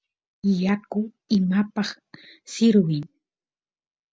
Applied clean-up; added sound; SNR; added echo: none; none; none; none.